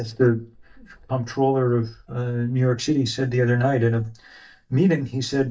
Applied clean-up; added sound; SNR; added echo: neural mask model DeepFilterNet 3.